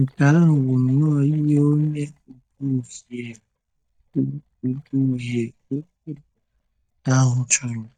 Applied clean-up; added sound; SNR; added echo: neural mask model DeepFilterNet 3.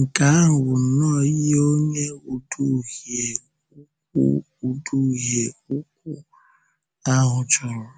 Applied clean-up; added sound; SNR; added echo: none; none; none; none.